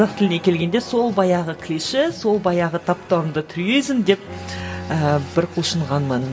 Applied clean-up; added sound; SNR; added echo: none; Bowed string instrument; 17 dB; reverberation time 1.9 s.